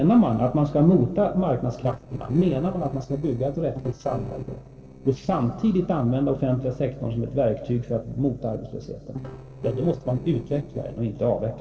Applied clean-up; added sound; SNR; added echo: neural separator model SepFormer DNS4.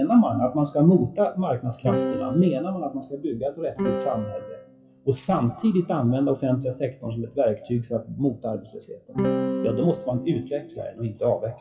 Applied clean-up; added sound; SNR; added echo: classical method WPE with log-MMSE.